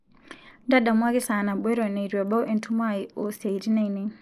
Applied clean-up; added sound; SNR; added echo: neural mask model Resemble Enhance denoiser.